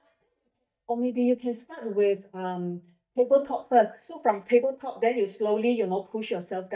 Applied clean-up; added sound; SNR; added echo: neural mask model DeepFilterNet 3.